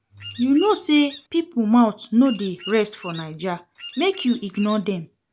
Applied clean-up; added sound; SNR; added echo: none; Bird vocalization, bird call, bird song; 17 dB; none.